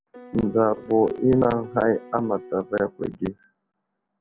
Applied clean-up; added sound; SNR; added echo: none; Piano; 18 dB; none.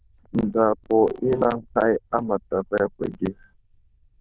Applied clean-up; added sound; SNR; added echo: neural diffusion model UNIVERSE++.